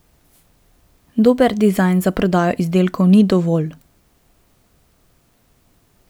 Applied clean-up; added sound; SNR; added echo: none; none; none; none.